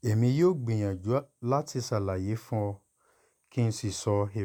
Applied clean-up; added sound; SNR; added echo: none; none; none; none.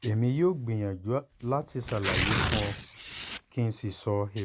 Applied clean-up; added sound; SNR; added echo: none; Tearing; 3 dB; none.